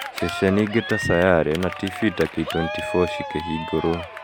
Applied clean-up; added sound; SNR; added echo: none; Cheering; 8 dB; none.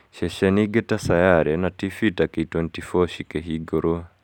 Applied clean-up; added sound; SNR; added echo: none; none; none; none.